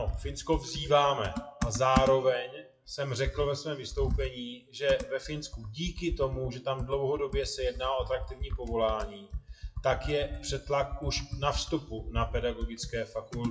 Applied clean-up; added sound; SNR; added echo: classical method WPE with log-MMSE.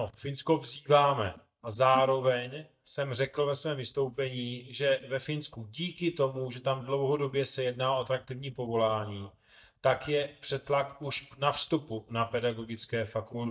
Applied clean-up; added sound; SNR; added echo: neural mask model DeepFilterNet 3.